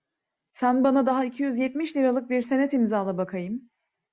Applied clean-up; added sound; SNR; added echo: none; none; none; none.